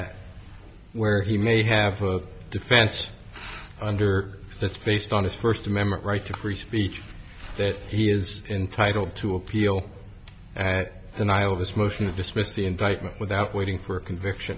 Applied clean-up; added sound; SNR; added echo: none; none; none; none.